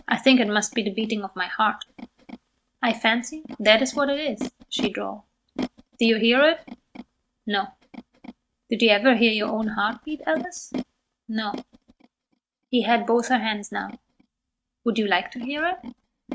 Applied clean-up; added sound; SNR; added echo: neural mask model RNNoise.